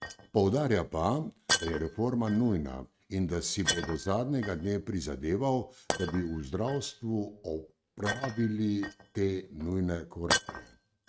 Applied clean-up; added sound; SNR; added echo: neural mask model RNNoise.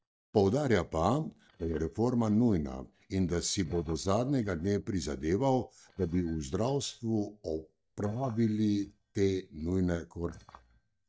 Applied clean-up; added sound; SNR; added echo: neural mask model DeepFilterNet 3.